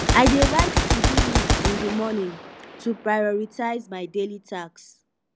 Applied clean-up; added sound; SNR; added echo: none; Gunshot, gunfire; -1 dB; none.